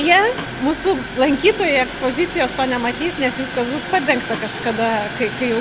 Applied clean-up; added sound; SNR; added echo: none; Snare drum; 19 dB; none.